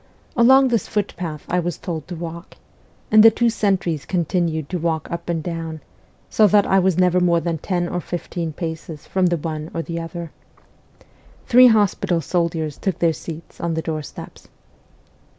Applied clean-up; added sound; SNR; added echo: none; none; none; none.